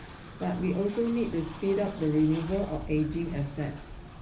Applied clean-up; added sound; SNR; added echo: none; Train; 13 dB; reverberation time 0.3 s.